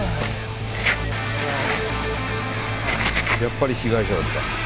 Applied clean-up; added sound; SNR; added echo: none; none; none; none.